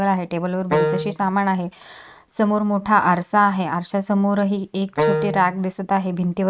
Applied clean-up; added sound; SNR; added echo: neural mask model RNNoise.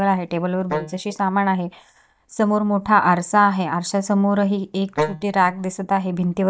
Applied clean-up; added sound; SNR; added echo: neural mask model DeepFilterNet 3.